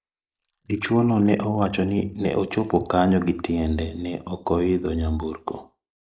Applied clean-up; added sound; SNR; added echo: neural mask model Resemble Enhance denoiser.